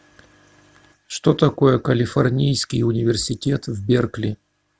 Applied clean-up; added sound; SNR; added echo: none; none; none; none.